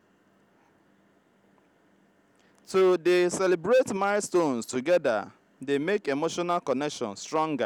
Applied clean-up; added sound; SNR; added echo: none; none; none; none.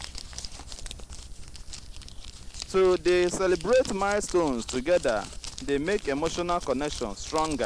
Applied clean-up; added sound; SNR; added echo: none; Crumpling, crinkling; 11 dB; none.